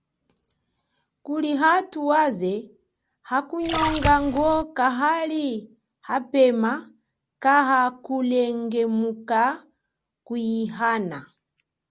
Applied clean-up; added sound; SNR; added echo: none; Splash, splatter; 4 dB; none.